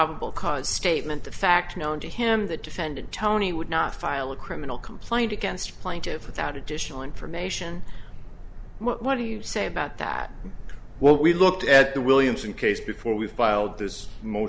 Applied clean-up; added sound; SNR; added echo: none; none; none; none.